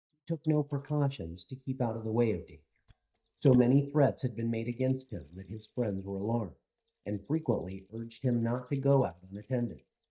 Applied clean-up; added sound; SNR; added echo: neural mask model DeepFilterNet 3.